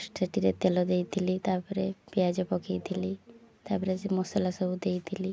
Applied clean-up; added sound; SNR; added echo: none; none; none; none.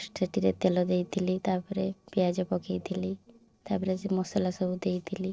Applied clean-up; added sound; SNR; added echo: neural separator model SepFormer DNS4.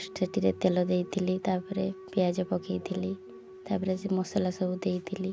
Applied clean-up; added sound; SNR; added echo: none; Wind instrument, woodwind instrument; 17 dB; none.